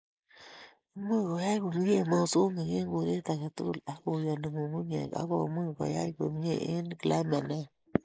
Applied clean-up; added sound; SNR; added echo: neural mask model Resemble Enhance denoiser.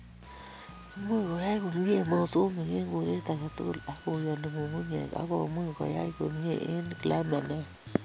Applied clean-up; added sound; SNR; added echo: none; Wind instrument, woodwind instrument + Bass guitar; 17 dB; none.